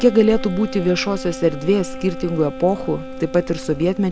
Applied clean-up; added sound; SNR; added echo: none; Trickle, dribble + Wind instrument, woodwind instrument; 10 dB; none.